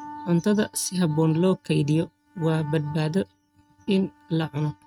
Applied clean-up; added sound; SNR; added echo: neural mask model RNNoise.